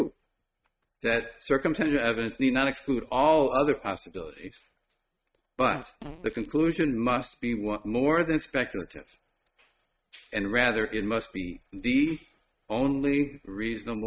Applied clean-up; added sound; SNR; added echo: neural mask model RNNoise.